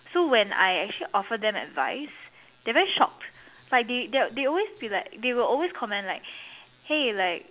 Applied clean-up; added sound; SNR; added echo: none; none; none; none.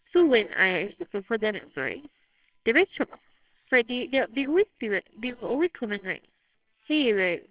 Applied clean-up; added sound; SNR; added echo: neural separator model SepFormer WHAMR!.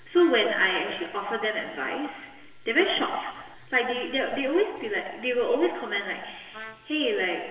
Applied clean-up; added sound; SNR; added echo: none; Trumpet; 19 dB; reverberation time 1.3 s.